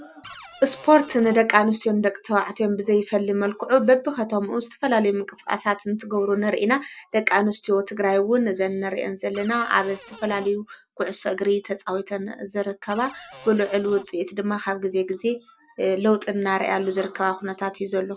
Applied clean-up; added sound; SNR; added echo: none; Cupboard open or close; 18 dB; none.